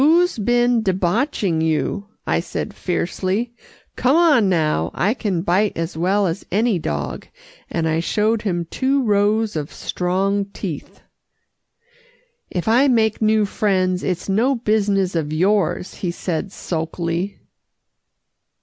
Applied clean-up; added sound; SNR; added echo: none; none; none; none.